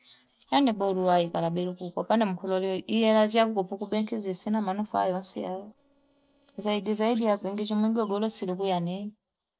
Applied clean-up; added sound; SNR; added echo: neural separator model SepFormer DNS4.